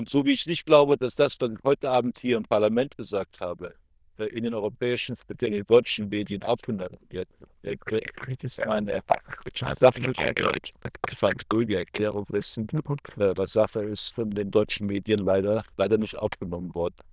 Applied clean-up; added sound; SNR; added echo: neural diffusion model UNIVERSE++.